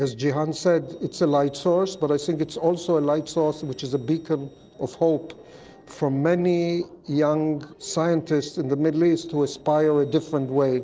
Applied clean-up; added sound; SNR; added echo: neural separator model SepFormer DNS4.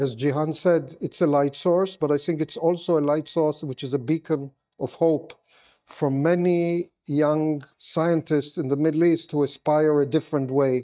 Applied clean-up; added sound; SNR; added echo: neural mask model DeepFilterNet 3.